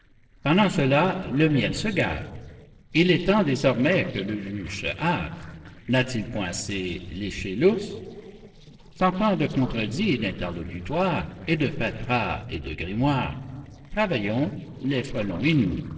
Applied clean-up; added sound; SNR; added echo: neural separator model SepFormer DNS4.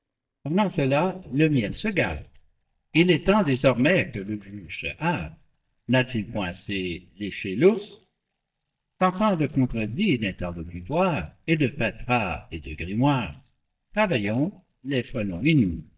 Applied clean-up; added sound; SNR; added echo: neural mask model DeepFilterNet 3.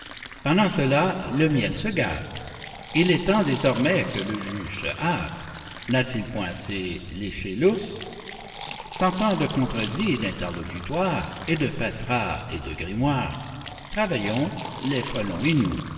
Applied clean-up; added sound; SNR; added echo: none; Fill (with liquid); 13 dB; reverberation time 2.5 s.